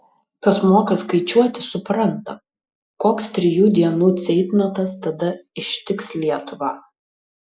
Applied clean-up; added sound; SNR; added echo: neural mask model Resemble Enhance denoiser.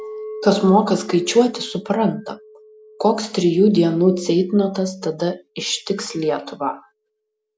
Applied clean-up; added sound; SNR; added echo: none; Chink, clink; 20 dB; none.